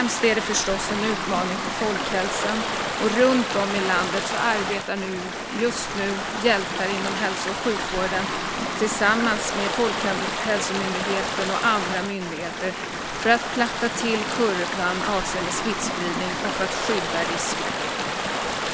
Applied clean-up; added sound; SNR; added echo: none; Stream / Ocean; 1 dB; none.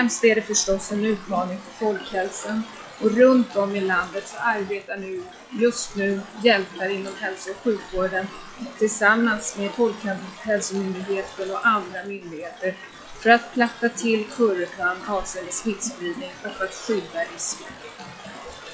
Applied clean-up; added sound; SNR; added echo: classical method log-MMSE.